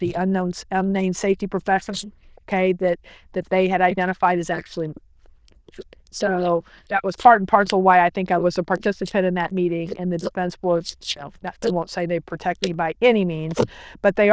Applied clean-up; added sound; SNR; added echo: neural diffusion model UNIVERSE++.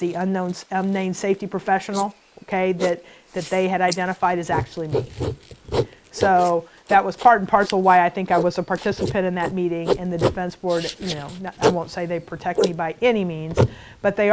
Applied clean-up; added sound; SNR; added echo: neural mask model Resemble Enhance denoiser.